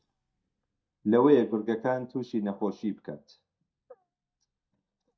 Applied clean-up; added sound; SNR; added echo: neural mask model DeepFilterNet 3.